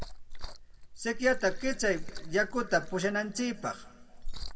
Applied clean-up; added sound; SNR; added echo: none; Liquid; 5 dB; reverberation time 1.5 s.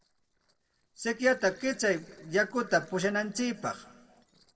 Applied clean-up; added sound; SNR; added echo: neural separator model SepFormer DNS4.